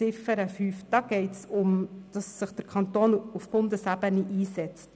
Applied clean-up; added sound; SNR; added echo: none; none; none; none.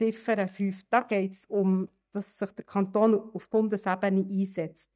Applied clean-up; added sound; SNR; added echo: neural mask model DeepFilterNet 3.